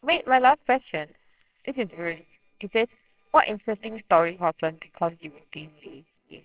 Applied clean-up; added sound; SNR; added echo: neural separator model SepFormer WHAMR!.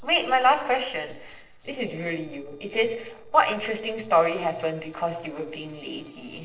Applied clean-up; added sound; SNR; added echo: neural separator model SepFormer DNS4.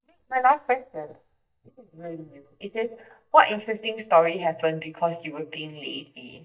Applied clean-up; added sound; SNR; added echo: neural mask model DeepFilterNet 3.